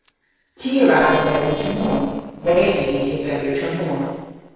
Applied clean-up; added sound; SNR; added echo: neural separator model SepFormer DNS4.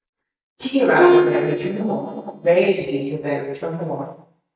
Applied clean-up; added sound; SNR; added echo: neural mask model DeepFilterNet 3.